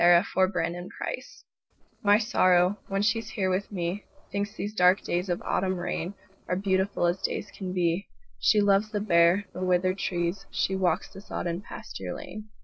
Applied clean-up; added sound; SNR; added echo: neural separator model SepFormer DNS4.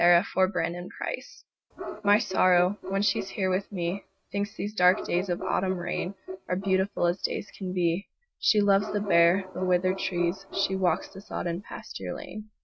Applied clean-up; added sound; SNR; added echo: neural mask model RNNoise.